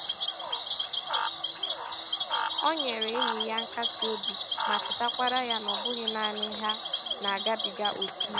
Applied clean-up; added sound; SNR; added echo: none; Cricket / Frog; -4 dB; none.